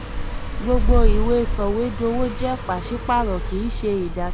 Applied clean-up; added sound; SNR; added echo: none; Car passing by; -2 dB; none.